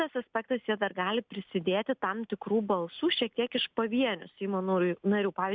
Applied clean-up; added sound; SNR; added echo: none; none; none; none.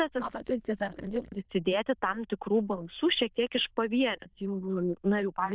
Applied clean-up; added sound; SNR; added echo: neural diffusion model UNIVERSE++.